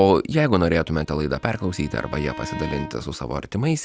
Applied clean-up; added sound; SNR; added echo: none; Bowed string instrument; 16 dB; none.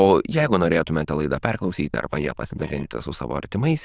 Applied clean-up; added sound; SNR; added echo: neural diffusion model UNIVERSE++.